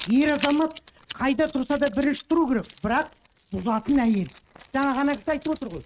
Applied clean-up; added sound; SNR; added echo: neural mask model RNNoise.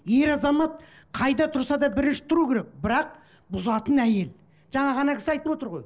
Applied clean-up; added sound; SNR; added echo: none; none; none; none.